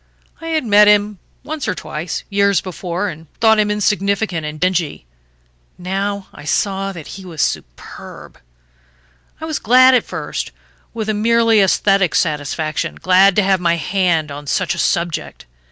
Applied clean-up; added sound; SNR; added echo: none; none; none; none.